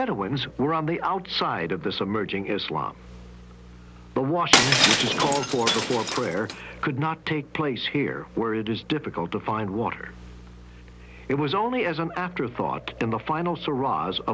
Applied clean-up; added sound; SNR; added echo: none; Shatter; -3 dB; none.